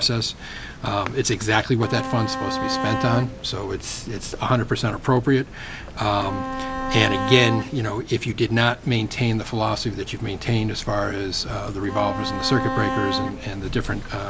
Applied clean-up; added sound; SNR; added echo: none; Bowed string instrument; 4 dB; none.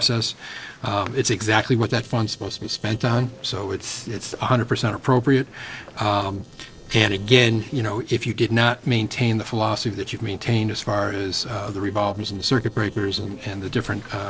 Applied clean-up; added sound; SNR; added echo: neural separator model SepFormer DNS4.